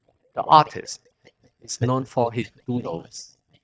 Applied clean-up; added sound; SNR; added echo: neural mask model DeepFilterNet 3.